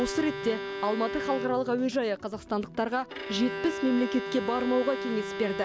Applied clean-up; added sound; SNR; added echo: none; Bowed string instrument; 7 dB; none.